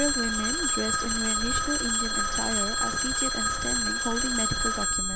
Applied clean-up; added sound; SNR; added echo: none; Telephone; -5 dB; none.